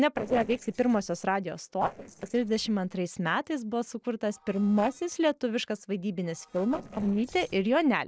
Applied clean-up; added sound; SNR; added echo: neural separator model SepFormer DNS4.